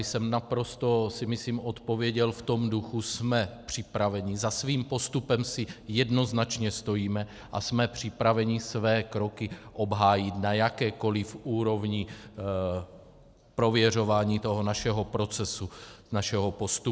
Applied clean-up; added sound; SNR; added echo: none; none; none; none.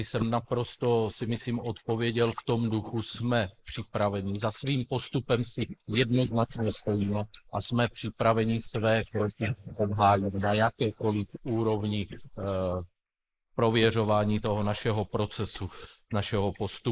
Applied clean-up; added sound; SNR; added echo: neural mask model Resemble Enhance denoiser.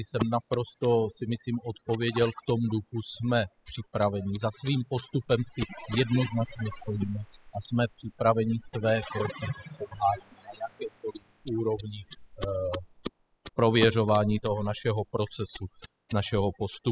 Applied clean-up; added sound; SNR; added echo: classical method spectral subtraction.